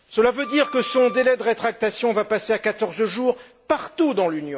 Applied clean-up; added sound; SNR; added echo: none; Wind instrument, woodwind instrument; 15 dB; none.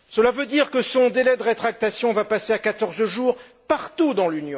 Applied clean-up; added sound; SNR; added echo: none; none; none; none.